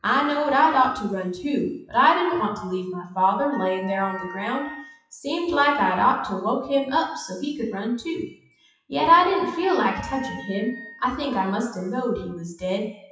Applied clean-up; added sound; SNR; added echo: classical method WPE with log-MMSE.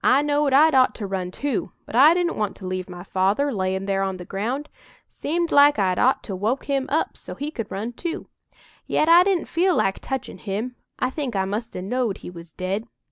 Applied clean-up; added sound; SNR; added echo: none; none; none; none.